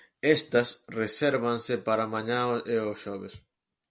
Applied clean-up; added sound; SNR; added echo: none; none; none; none.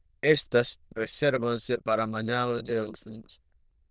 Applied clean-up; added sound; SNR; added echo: neural diffusion model UNIVERSE++.